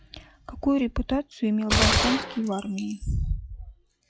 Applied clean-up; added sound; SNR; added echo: classical method log-MMSE.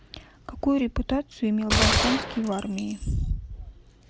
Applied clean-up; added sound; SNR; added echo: none; Gunshot, gunfire; 0 dB; none.